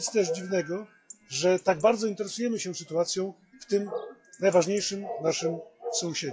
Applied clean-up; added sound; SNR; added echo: classical method WPE with log-MMSE.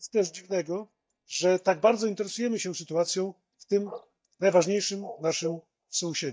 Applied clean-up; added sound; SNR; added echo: neural mask model DeepFilterNet 3.